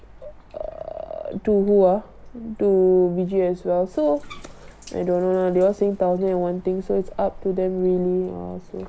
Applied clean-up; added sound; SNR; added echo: none; Bathtub (filling or washing); 20 dB; none.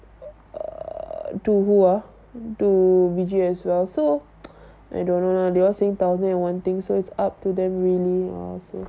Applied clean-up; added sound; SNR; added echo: none; none; none; none.